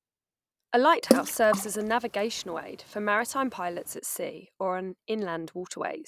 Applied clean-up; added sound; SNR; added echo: none; Water / Splash, splatter; 3 dB; none.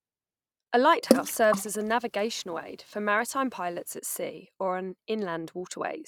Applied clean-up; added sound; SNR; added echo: neural mask model RNNoise.